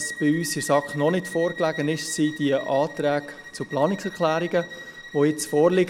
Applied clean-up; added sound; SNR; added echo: none; Bowed string instrument; 14 dB; none.